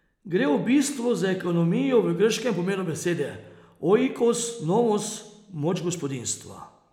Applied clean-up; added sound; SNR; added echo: none; none; none; none.